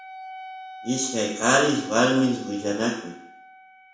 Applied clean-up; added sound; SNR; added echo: none; Wind instrument, woodwind instrument; 17 dB; reverberation time 0.7 s.